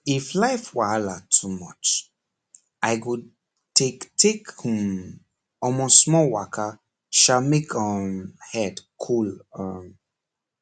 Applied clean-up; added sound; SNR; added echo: none; none; none; none.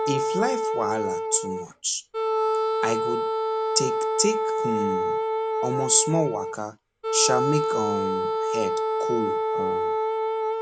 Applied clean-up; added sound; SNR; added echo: none; Wind instrument, woodwind instrument; -3 dB; none.